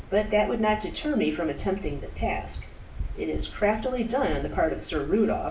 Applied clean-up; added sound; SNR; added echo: none; Waves, surf; 9 dB; reverberation time 0.3 s.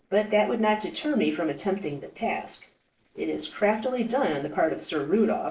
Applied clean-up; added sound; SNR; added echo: neural separator model SepFormer DNS4.